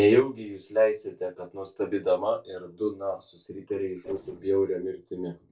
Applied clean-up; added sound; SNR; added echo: neural separator model SepFormer DNS4.